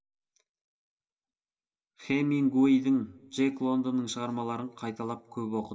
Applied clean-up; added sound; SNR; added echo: none; none; none; reverberation time 0.3 s.